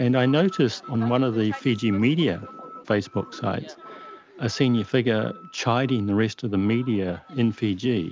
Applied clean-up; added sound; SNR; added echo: none; none; none; none.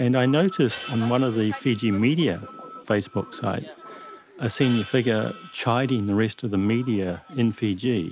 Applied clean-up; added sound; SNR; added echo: none; Hi-hat; 17 dB; none.